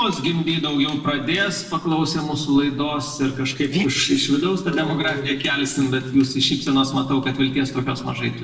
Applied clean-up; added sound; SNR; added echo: neural separator model SepFormer DNS4.